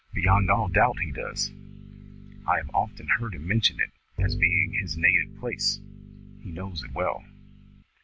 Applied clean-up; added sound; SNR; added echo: none; Bowed string instrument; 7 dB; none.